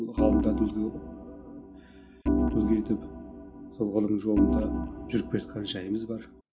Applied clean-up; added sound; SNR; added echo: none; Organ; 1 dB; none.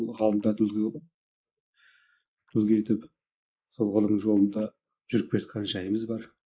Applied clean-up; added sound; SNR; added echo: neural mask model Resemble Enhance denoiser.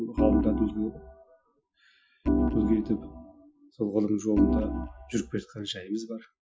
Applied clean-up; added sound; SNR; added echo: classical method Wiener filter.